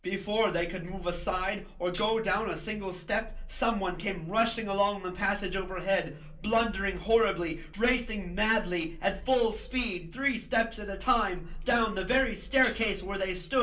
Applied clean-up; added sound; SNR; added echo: none; Tambourine; 1 dB; reverberation time 0.3 s.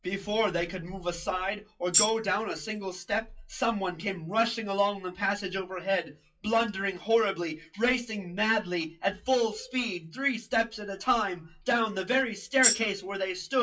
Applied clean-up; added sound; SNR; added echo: classical method WPE with log-MMSE.